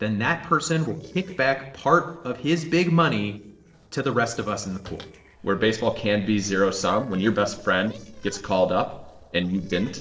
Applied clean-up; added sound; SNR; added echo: neural separator model SepFormer DNS4.